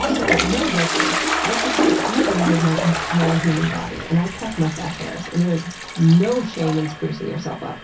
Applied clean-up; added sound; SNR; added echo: none; Toilet flush; 2 dB; reverberation time 0.3 s.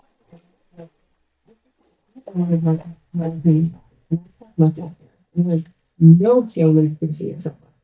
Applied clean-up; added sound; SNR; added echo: neural mask model DeepFilterNet 3.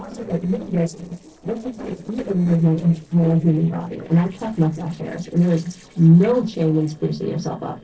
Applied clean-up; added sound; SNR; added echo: neural separator model SepFormer DNS4.